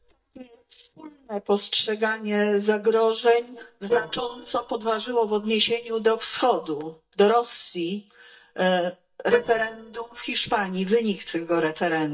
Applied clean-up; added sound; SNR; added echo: neural mask model DeepFilterNet 3.